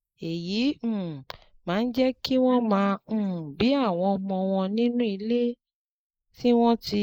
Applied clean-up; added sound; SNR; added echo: neural mask model Resemble Enhance denoiser.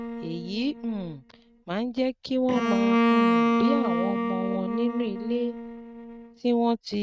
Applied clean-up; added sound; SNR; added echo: neural mask model RNNoise.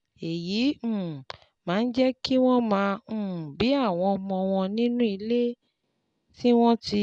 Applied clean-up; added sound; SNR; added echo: none; none; none; none.